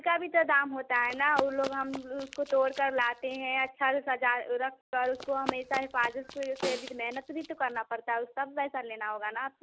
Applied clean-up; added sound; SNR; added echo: none; Run + Snare drum; 11 dB; none.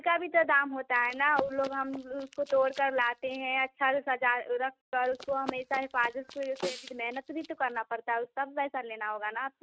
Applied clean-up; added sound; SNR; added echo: neural mask model RNNoise.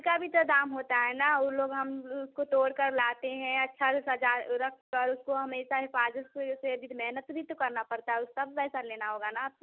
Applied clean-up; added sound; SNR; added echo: none; none; none; none.